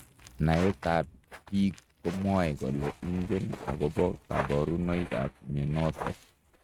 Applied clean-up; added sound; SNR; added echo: neural mask model RNNoise.